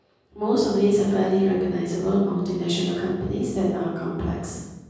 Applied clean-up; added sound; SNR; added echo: none; none; none; reverberation time 1.3 s.